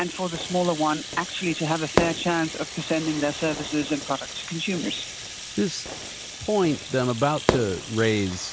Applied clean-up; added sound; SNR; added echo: none; Fire / Fireworks + Rattle (instrument); 6 dB; none.